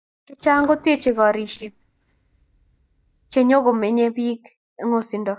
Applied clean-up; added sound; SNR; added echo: neural mask model DeepFilterNet 3.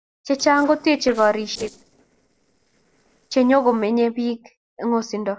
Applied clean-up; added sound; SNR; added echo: neural separator model SepFormer DNS4.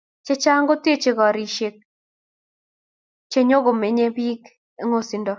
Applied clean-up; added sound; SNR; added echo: none; none; none; none.